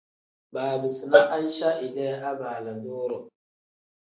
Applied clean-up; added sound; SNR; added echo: neural mask model Resemble Enhance denoiser.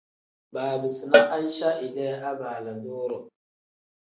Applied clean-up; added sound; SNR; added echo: none; Cowbell; -3 dB; none.